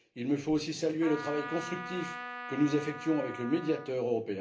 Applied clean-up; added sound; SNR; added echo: none; Trumpet; 11 dB; reverberation time 0.3 s.